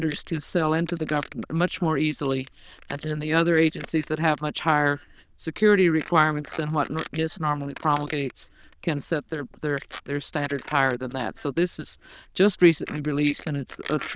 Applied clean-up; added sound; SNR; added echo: neural diffusion model UNIVERSE++.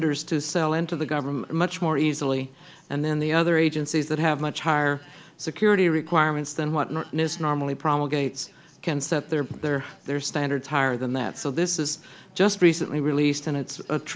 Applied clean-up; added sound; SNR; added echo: none; none; none; none.